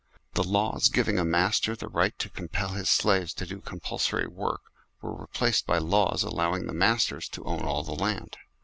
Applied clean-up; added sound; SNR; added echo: none; none; none; none.